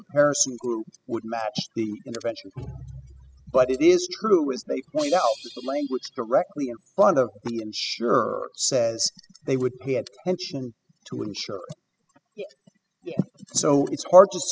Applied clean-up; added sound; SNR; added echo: classical method spectral subtraction.